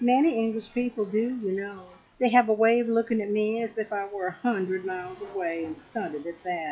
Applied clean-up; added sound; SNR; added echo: classical method log-MMSE.